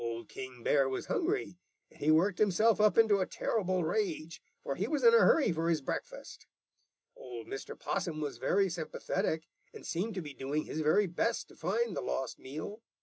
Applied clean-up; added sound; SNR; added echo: none; none; none; none.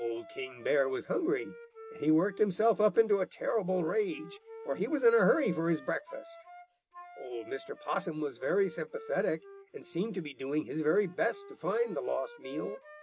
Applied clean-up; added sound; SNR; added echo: none; Wind instrument, woodwind instrument; 18 dB; none.